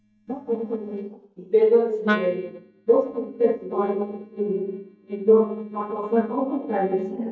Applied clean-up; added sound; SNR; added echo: neural mask model DeepFilterNet 3.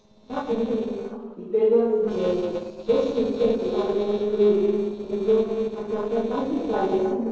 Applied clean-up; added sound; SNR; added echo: neural separator model SepFormer DNS4.